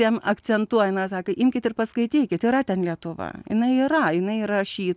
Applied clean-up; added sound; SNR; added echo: none; none; none; none.